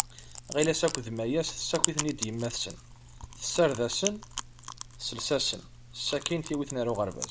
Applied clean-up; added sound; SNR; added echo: none; Chewing, mastication; 7 dB; none.